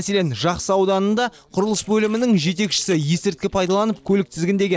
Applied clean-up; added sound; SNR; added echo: neural separator model SepFormer DNS4.